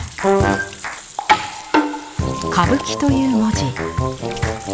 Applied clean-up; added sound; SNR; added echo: none; Sink (filling or washing) / Water tap, faucet + Water tap, faucet; 16 dB; none.